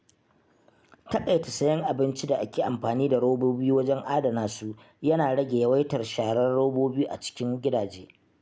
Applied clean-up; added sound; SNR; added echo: none; none; none; none.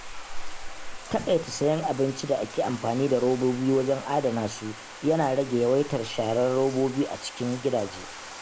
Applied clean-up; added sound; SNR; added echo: none; Bathtub (filling or washing); 11 dB; none.